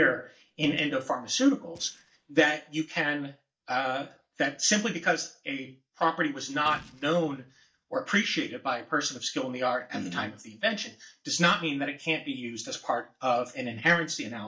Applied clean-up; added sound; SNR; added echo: neural mask model DeepFilterNet 3.